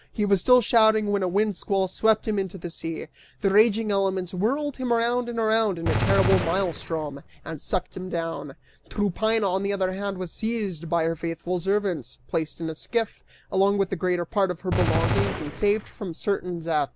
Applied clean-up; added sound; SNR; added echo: none; Gunshot, gunfire; 3 dB; none.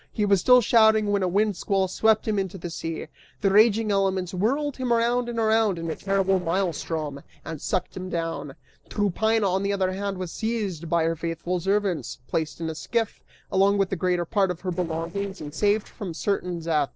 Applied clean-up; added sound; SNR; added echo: neural separator model SepFormer DNS4.